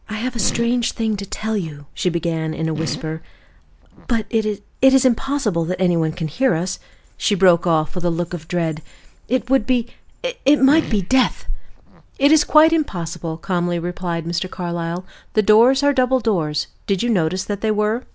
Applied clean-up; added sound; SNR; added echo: none; Fart; 16 dB; none.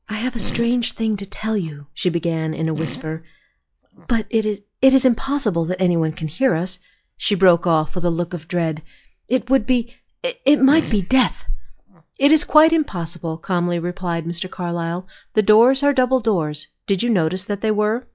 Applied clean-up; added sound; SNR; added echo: classical method log-MMSE.